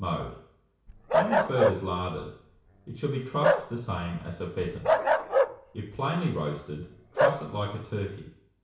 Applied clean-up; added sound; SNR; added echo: none; Bark; -4 dB; reverberation time 0.6 s.